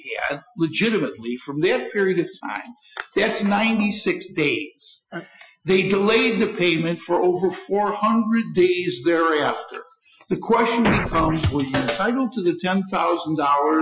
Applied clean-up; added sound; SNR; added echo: classical method Wiener filter.